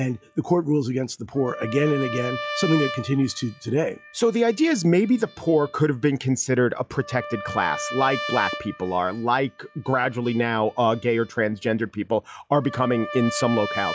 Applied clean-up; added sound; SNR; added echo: classical method log-MMSE.